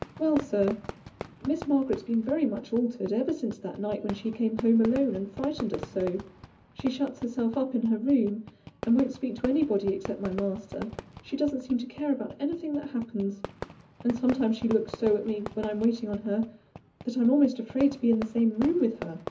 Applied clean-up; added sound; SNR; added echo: none; Fireworks; 14 dB; reverberation time 0.4 s.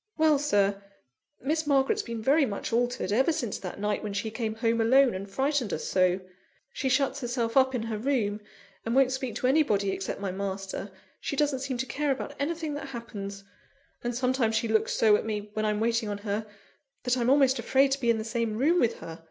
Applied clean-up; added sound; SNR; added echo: none; none; none; none.